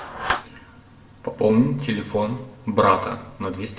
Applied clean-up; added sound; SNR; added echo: none; Clapping; 12 dB; reverberation time 0.8 s.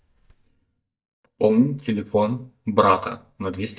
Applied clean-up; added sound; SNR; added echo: neural mask model DeepFilterNet 3.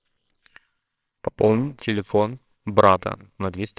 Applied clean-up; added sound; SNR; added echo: neural separator model SepFormer WHAMR!.